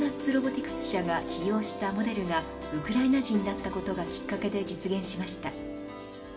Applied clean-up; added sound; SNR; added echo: none; Wind instrument, woodwind instrument; 14 dB; reverberation time 0.6 s.